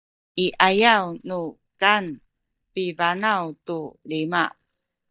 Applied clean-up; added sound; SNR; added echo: neural mask model DeepFilterNet 3.